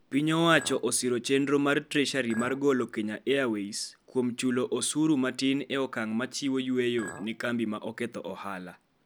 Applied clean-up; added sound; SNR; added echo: none; Chink, clink; 18 dB; none.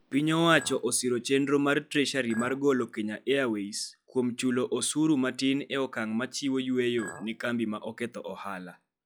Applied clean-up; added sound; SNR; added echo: classical method log-MMSE.